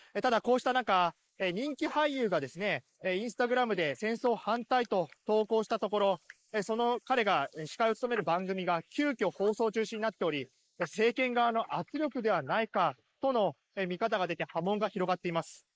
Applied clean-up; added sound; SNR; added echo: neural mask model Resemble Enhance denoiser.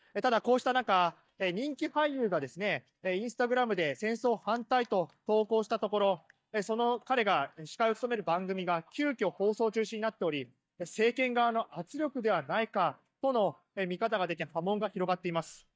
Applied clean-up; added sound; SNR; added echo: neural mask model DeepFilterNet 3.